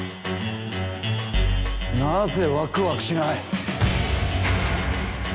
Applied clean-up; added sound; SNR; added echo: none; none; none; none.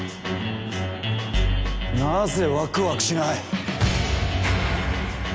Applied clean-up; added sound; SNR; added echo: none; Thunder; 20 dB; none.